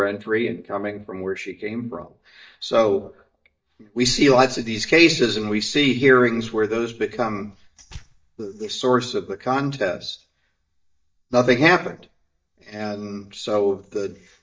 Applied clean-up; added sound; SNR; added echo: neural mask model DeepFilterNet 3.